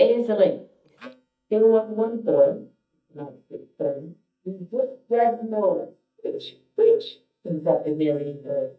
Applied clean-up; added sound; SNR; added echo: neural mask model DeepFilterNet 3.